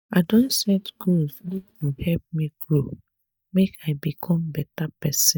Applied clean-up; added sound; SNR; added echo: neural mask model DeepFilterNet 3.